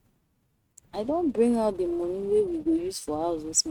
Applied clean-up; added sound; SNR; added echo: neural mask model RNNoise.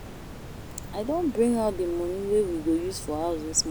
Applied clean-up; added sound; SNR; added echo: none; Water; 12 dB; none.